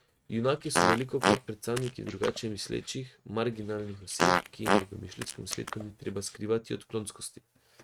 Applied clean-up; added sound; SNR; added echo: neural mask model RNNoise.